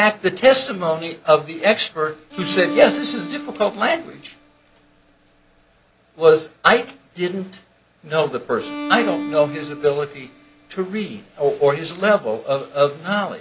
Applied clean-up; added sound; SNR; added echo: none; Bowed string instrument; 11 dB; none.